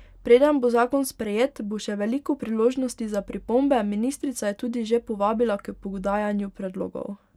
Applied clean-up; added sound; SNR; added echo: none; none; none; none.